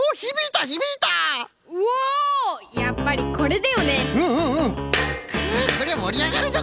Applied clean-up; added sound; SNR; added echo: none; none; none; none.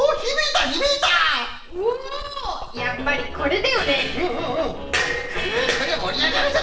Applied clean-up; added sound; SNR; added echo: neural separator model SepFormer DNS4.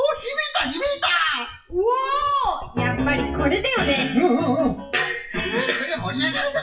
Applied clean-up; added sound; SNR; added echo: classical method WPE with log-MMSE.